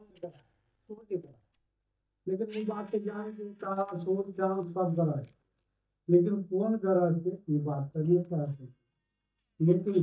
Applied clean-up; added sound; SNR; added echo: neural mask model DeepFilterNet 3.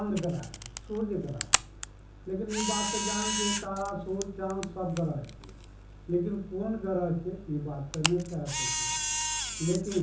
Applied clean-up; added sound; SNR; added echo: none; Camera; 2 dB; reverberation time 0.7 s.